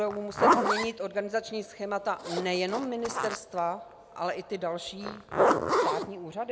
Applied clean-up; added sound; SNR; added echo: none; Zipper (clothing); -2 dB; none.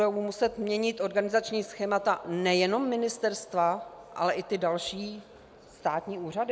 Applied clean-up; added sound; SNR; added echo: none; none; none; none.